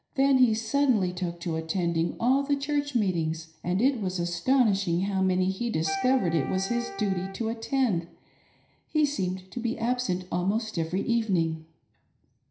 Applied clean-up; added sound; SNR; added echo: none; Wind instrument, woodwind instrument; 12 dB; reverberation time 0.5 s.